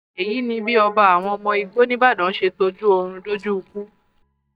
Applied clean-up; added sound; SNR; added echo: neural mask model DeepFilterNet 3.